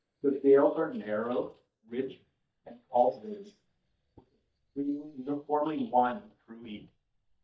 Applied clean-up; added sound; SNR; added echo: neural mask model DeepFilterNet 3.